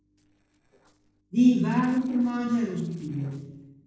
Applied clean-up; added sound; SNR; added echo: neural separator model SepFormer DNS4.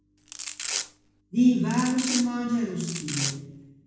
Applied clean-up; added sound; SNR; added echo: none; Domestic sounds, home sounds; 7 dB; reverberation time 1.2 s.